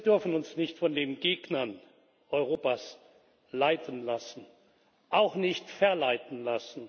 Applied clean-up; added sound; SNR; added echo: none; none; none; none.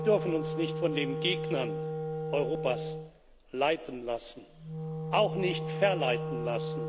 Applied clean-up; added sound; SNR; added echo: none; Wind instrument, woodwind instrument; 4 dB; none.